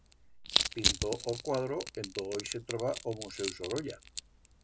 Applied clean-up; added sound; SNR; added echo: none; Crushing; 0 dB; none.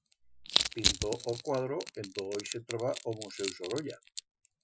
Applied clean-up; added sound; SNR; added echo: classical method Wiener filter.